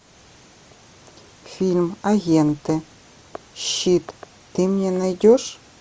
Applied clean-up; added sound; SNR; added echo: none; none; none; none.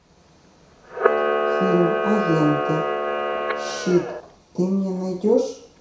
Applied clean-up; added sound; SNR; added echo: none; Camera; 0 dB; reverberation time 0.6 s.